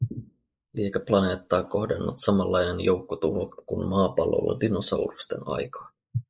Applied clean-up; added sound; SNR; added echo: neural mask model Resemble Enhance denoiser.